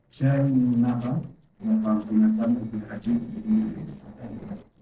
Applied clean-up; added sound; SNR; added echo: neural separator model SepFormer DNS4.